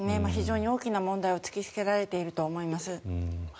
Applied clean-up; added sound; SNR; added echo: none; none; none; none.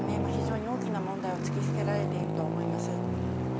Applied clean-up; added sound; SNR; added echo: none; Traffic noise, roadway noise; -5 dB; none.